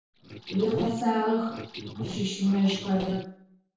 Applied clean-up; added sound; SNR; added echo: neural separator model SepFormer DNS4.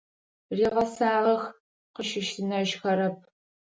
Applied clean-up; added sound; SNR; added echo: none; none; none; none.